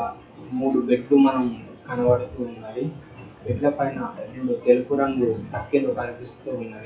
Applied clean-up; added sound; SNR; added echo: classical method WPE with log-MMSE.